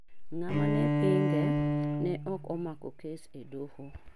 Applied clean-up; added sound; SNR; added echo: none; Bowed string instrument; -4 dB; none.